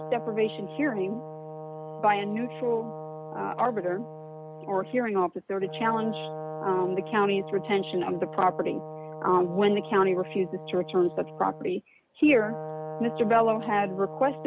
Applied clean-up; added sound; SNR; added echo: none; Brass instrument; 11 dB; none.